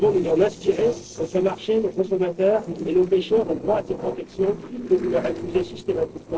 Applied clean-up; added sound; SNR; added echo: neural separator model SepFormer DNS4.